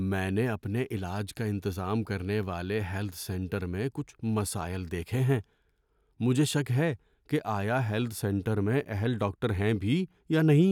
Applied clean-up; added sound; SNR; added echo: none; none; none; none.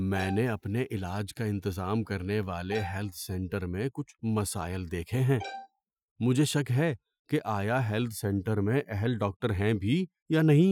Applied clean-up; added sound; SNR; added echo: classical method Wiener filter.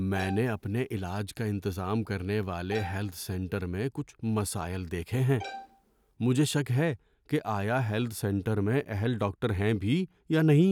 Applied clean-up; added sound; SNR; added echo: none; Bowed string instrument; 15 dB; none.